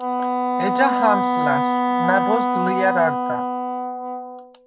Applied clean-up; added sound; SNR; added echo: none; Wind instrument, woodwind instrument; -3 dB; none.